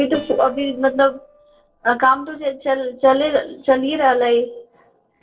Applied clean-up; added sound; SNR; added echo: neural separator model SepFormer DNS4.